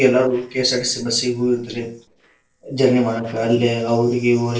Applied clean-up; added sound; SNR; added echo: neural separator model SepFormer DNS4.